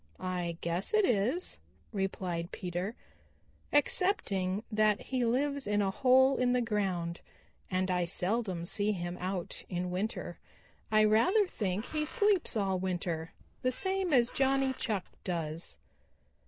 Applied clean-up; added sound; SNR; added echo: none; Squeak; 18 dB; none.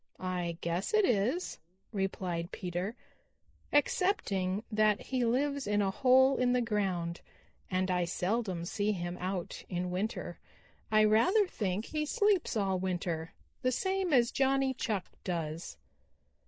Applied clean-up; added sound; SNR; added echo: neural mask model Resemble Enhance denoiser.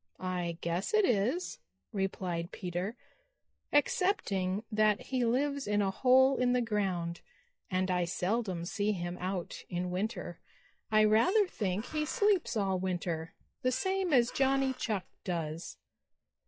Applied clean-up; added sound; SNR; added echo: classical method log-MMSE.